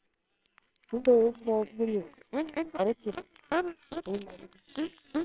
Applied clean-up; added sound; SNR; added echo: neural separator model SepFormer WHAMR!.